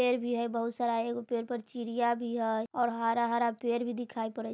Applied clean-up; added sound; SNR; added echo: none; none; none; none.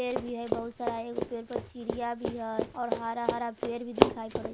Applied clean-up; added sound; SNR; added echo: none; Run; -3 dB; none.